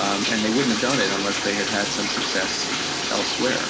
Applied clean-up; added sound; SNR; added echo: none; Bathtub (filling or washing); 0 dB; none.